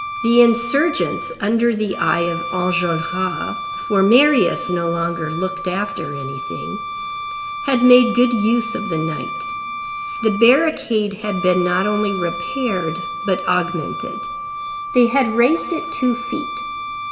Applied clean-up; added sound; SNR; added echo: none; Wind instrument, woodwind instrument; 8 dB; reverberation time 1.7 s.